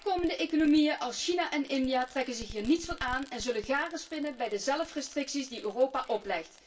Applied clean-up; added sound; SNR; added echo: none; Fireworks; 19 dB; reverberation time 0.2 s.